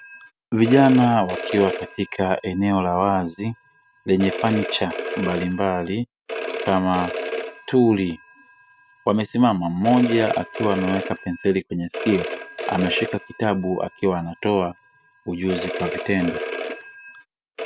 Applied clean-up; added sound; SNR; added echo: none; Telephone; 10 dB; none.